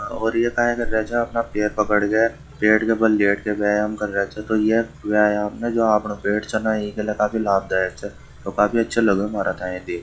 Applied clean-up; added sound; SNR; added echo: classical method log-MMSE.